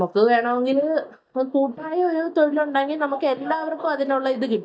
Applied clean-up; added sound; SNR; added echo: neural mask model DeepFilterNet 3.